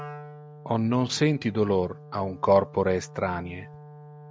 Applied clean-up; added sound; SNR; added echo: none; Wind instrument, woodwind instrument; 17 dB; none.